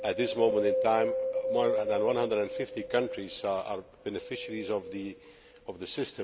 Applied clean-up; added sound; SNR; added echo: none; Wind; 2 dB; none.